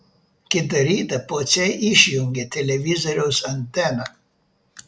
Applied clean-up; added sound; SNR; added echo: none; none; none; none.